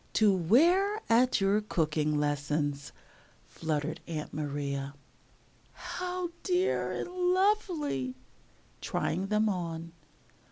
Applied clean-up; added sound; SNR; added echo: none; none; none; none.